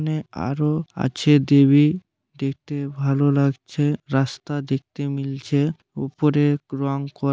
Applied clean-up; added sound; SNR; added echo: none; none; none; none.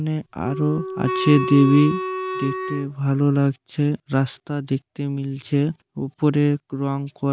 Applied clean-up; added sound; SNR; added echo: none; Wind instrument, woodwind instrument; 6 dB; none.